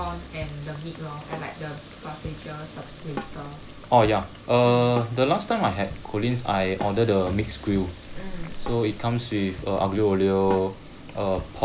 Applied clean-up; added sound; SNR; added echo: none; Drum kit + Water tap, faucet; 13 dB; none.